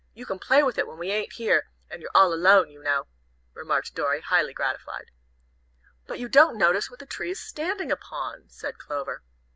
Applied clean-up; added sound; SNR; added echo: none; none; none; none.